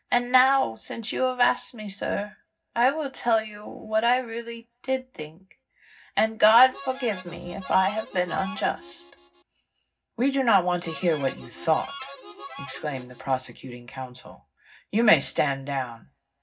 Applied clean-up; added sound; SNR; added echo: none; Harmonica; 14 dB; reverberation time 0.4 s.